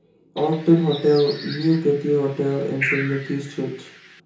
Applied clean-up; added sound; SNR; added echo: none; Bird; 12 dB; reverberation time 0.7 s.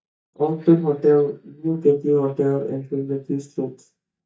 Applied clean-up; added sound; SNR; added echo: neural mask model DeepFilterNet 3.